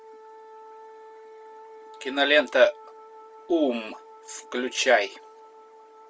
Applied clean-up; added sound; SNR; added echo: none; Wind instrument, woodwind instrument; 19 dB; none.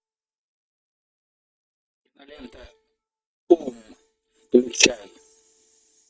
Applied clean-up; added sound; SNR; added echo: neural mask model DeepFilterNet 3.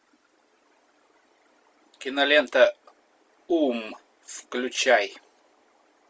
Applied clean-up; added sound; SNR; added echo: none; none; none; none.